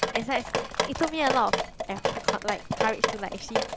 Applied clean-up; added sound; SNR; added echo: none; Drip; -1 dB; none.